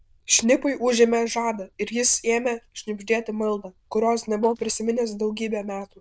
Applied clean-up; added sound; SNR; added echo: neural diffusion model UNIVERSE++.